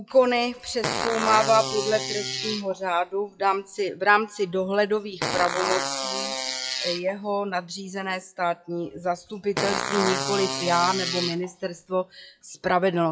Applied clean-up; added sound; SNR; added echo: classical method WPE with log-MMSE.